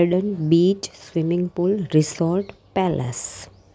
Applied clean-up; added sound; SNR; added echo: none; none; none; none.